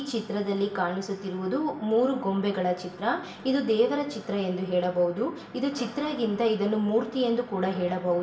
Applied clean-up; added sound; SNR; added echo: none; none; none; reverberation time 1.0 s.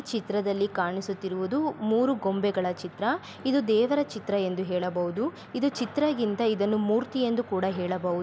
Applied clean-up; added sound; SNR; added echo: none; none; none; none.